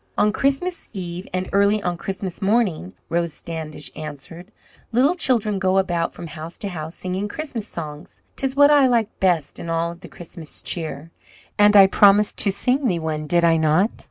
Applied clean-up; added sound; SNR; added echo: none; none; none; none.